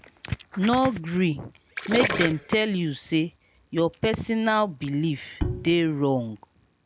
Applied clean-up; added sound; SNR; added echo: none; Bowed string instrument + Gurgling; 8 dB; none.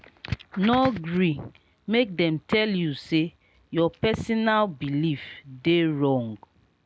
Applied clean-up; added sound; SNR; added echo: none; none; none; none.